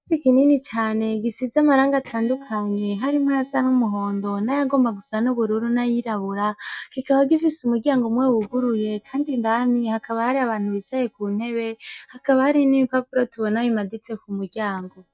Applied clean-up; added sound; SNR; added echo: neural mask model DeepFilterNet 3.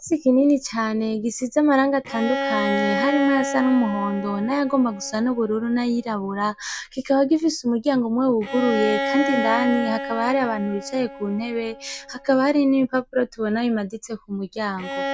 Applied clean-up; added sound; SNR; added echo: none; Bowed string instrument; 8 dB; none.